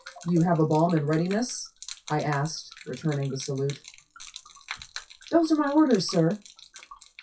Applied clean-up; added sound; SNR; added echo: classical method WPE with log-MMSE.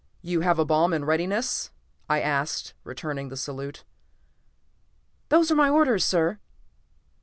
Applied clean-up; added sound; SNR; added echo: none; none; none; none.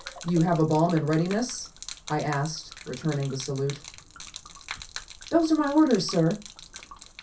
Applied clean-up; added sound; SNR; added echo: none; Gurgling / Liquid; 16 dB; reverberation time 0.3 s.